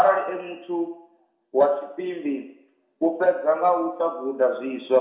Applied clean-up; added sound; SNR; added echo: none; none; none; reverberation time 0.7 s.